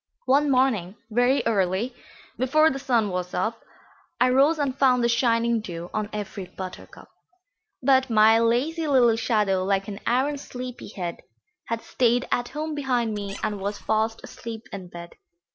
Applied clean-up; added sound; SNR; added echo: neural separator model SepFormer DNS4.